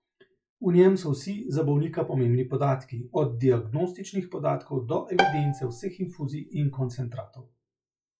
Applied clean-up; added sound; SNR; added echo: classical method log-MMSE.